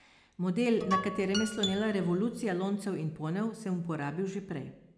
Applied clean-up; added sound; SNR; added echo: none; Guitar; 5 dB; none.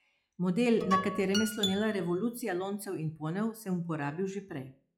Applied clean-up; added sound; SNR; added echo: classical method log-MMSE.